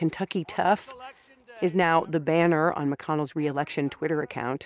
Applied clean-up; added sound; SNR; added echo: none; none; none; none.